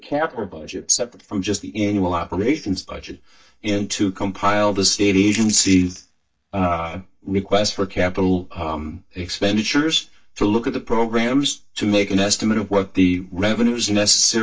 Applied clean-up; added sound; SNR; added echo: neural mask model DeepFilterNet 3.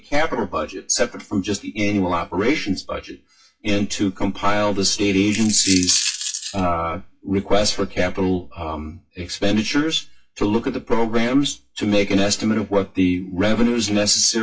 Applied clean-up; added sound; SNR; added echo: classical method WPE with log-MMSE.